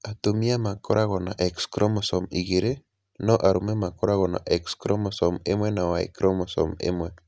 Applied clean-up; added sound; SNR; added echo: none; none; none; none.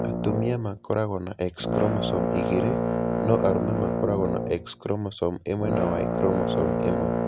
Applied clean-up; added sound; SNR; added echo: none; Brass instrument; 0 dB; none.